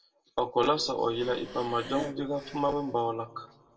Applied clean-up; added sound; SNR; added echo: none; Breathing; 13 dB; reverberation time 1.5 s.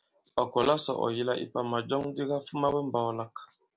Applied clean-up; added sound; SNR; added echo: none; none; none; none.